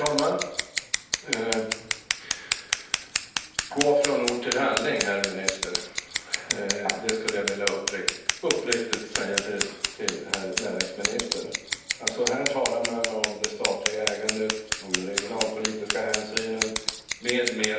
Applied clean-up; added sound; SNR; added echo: none; Scissors; 1 dB; reverberation time 0.9 s.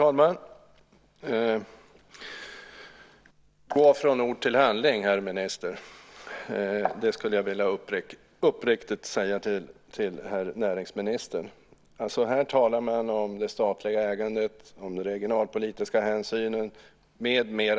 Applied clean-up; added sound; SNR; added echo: none; none; none; none.